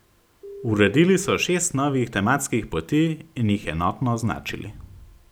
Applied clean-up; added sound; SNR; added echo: none; Telephone; 14 dB; none.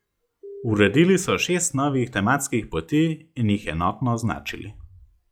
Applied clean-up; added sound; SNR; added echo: classical method log-MMSE.